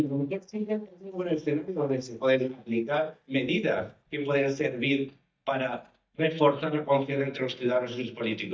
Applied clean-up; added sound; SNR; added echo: neural mask model DeepFilterNet 3.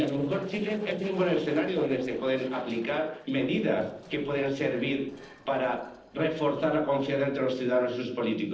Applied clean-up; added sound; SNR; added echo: neural separator model SepFormer DNS4.